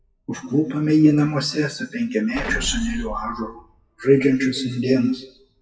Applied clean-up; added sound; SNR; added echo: classical method WPE with log-MMSE.